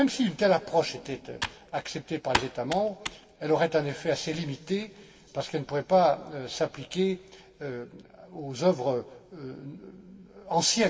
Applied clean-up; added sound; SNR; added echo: none; Computer keyboard; 8 dB; reverberation time 2.8 s.